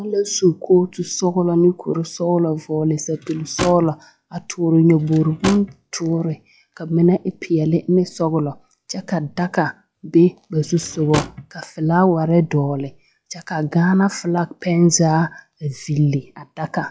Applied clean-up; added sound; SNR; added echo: classical method log-MMSE.